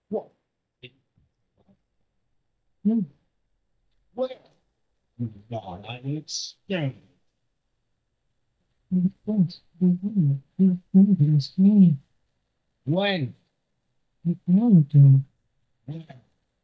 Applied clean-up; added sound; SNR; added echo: neural mask model DeepFilterNet 3.